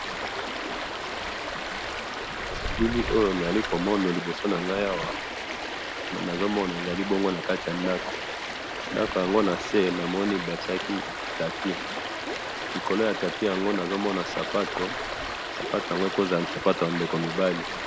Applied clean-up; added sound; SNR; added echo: none; Stream; 4 dB; none.